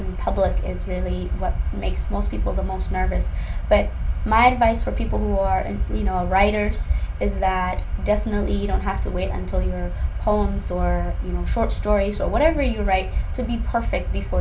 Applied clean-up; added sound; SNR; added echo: none; none; none; reverberation time 0.3 s.